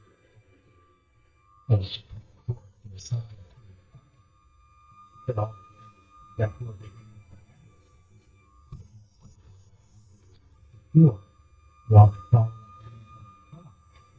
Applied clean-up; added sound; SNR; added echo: neural mask model DeepFilterNet 3.